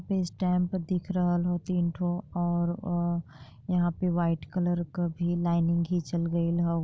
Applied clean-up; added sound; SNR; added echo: none; none; none; none.